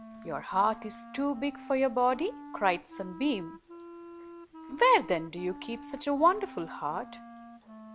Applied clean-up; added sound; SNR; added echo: none; Wind instrument, woodwind instrument; 16 dB; none.